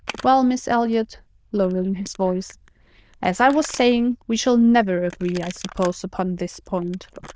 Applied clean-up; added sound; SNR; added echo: neural diffusion model UNIVERSE++.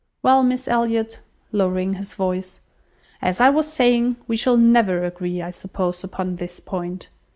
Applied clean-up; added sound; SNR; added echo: none; none; none; none.